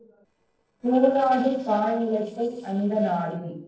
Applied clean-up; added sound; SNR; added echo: neural separator model SepFormer DNS4.